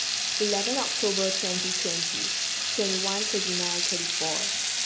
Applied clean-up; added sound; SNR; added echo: none; Water tap, faucet / Liquid; -5 dB; none.